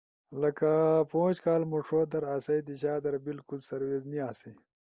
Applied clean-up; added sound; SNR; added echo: none; none; none; none.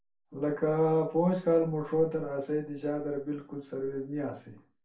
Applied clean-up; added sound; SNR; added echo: none; none; none; reverberation time 0.3 s.